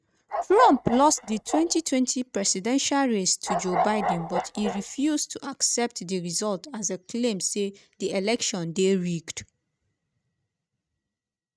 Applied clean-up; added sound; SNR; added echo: neural mask model RNNoise.